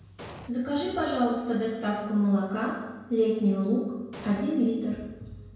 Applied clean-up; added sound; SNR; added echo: none; Explosion; 14 dB; reverberation time 0.9 s.